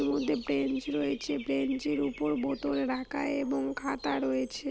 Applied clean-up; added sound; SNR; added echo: none; Bird / Dog; 19 dB; none.